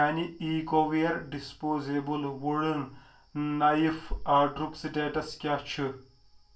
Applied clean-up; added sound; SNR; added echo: none; none; none; reverberation time 0.3 s.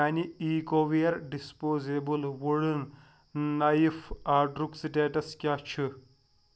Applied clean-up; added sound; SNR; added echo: none; none; none; none.